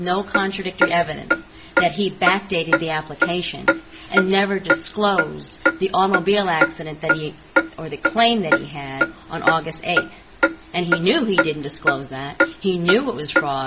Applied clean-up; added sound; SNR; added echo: none; Clock; 1 dB; none.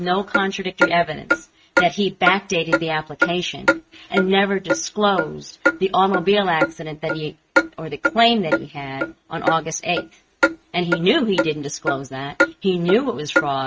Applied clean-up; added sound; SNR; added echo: neural mask model RNNoise.